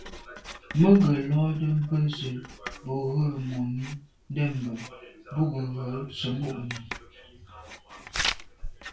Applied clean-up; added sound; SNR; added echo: none; Writing; 12 dB; reverberation time 0.2 s.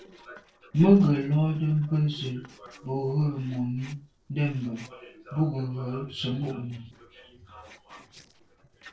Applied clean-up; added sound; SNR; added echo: neural separator model SepFormer DNS4.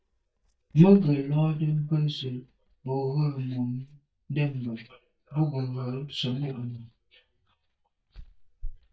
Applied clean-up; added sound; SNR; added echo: neural mask model DeepFilterNet 3.